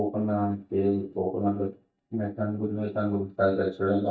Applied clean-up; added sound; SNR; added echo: neural mask model DeepFilterNet 3.